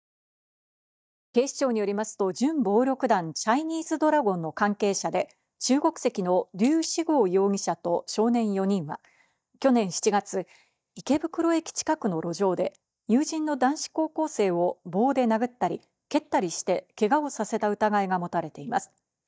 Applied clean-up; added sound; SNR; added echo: neural mask model DeepFilterNet 3.